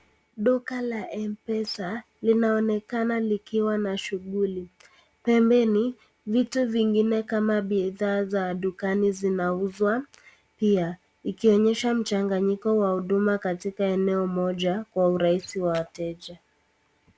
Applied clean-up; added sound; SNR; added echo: none; none; none; none.